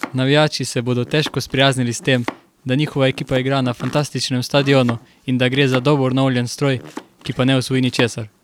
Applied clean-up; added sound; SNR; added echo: none; Domestic sounds, home sounds; 17 dB; none.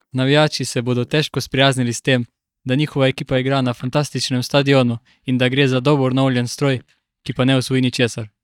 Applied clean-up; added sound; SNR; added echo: neural mask model DeepFilterNet 3.